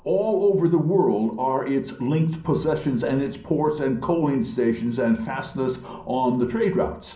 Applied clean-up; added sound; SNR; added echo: none; none; none; reverberation time 0.6 s.